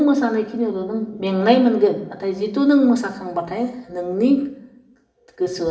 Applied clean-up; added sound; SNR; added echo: none; none; none; reverberation time 0.6 s.